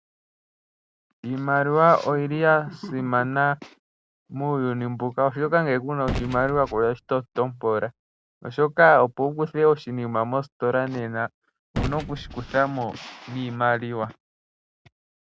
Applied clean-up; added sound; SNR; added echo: none; Gunshot, gunfire; 12 dB; none.